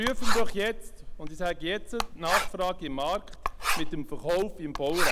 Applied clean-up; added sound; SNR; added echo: none; Writing; -3 dB; none.